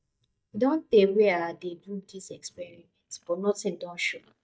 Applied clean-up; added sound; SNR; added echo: neural mask model DeepFilterNet 3.